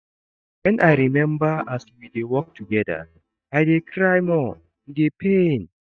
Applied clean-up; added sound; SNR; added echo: neural mask model DeepFilterNet 3.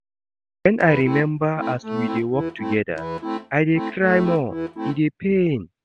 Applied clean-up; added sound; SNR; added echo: none; Accordion; 7 dB; none.